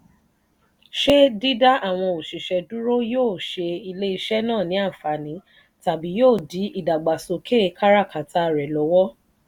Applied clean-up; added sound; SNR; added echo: none; none; none; none.